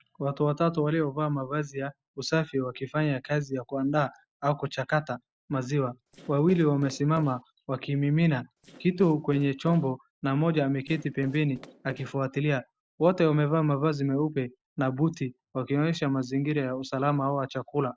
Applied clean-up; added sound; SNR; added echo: neural separator model SepFormer DNS4.